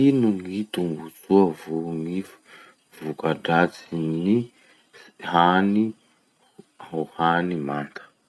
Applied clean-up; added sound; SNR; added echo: none; none; none; none.